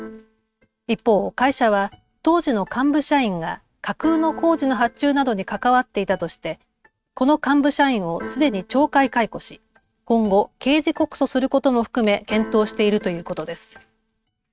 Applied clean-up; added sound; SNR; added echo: neural mask model RNNoise.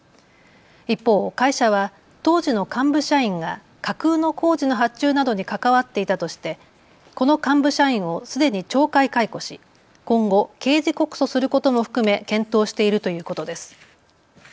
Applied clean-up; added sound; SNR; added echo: none; none; none; none.